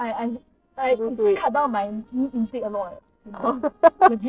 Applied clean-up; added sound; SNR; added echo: neural separator model SepFormer DNS4.